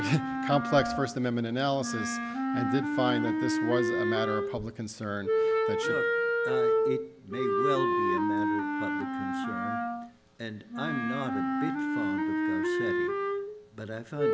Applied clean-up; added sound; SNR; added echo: none; Wind instrument, woodwind instrument; -4 dB; none.